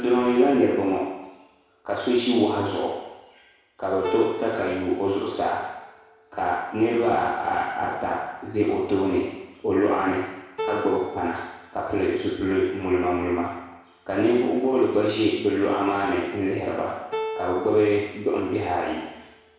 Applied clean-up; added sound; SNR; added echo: none; Keyboard (musical); 16 dB; reverberation time 1.1 s.